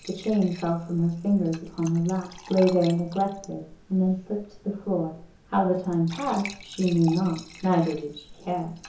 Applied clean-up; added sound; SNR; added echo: none; Fill (with liquid) / Trickle, dribble / Glass; 19 dB; reverberation time 0.6 s.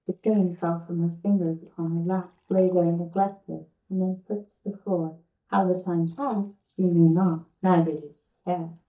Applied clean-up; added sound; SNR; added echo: neural mask model DeepFilterNet 3.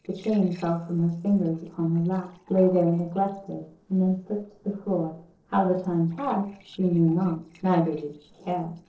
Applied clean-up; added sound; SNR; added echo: neural separator model SepFormer DNS4.